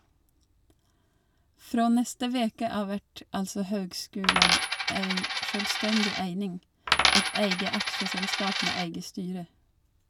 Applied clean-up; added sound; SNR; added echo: none; Coin (dropping); -4 dB; none.